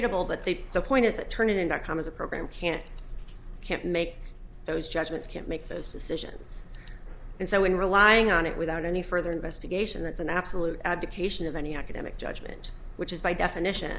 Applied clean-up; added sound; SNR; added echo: none; none; none; none.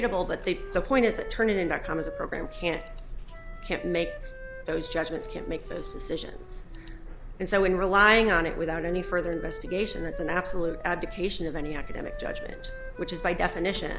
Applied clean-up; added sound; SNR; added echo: none; Wind instrument, woodwind instrument; 15 dB; none.